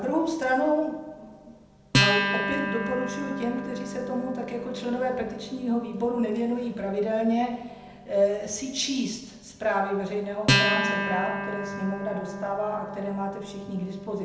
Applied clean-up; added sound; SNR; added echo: none; Acoustic guitar; 3 dB; reverberation time 0.8 s.